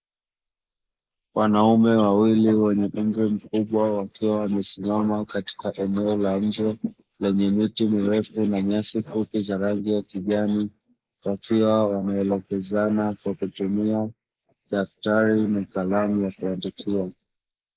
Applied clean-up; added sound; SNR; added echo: neural mask model Resemble Enhance denoiser.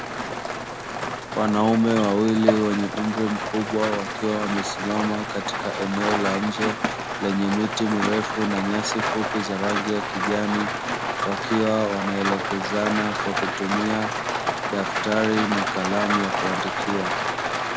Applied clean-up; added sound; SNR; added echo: none; Rain; 2 dB; none.